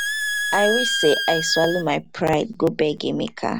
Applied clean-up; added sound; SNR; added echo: none; Squeak; 5 dB; none.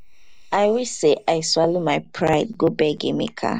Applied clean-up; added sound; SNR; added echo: neural mask model Resemble Enhance denoiser.